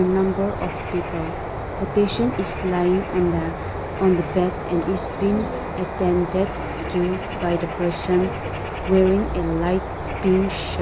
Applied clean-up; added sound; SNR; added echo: none; Bird; 7 dB; none.